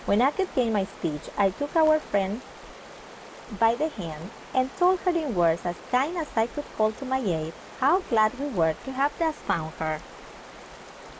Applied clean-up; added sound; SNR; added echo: none; Stream; 17 dB; none.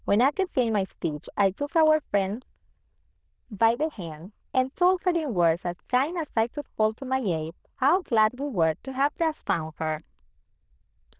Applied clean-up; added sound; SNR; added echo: neural diffusion model UNIVERSE++.